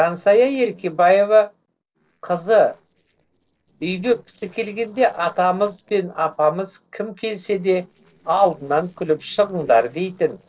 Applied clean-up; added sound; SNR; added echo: neural separator model SepFormer DNS4.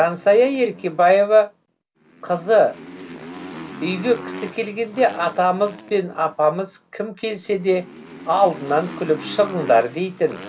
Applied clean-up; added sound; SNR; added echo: none; Motorcycle; 17 dB; reverberation time 0.2 s.